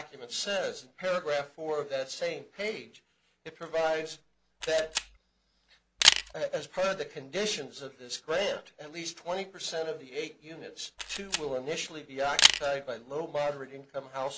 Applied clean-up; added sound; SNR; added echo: none; Camera; -3 dB; none.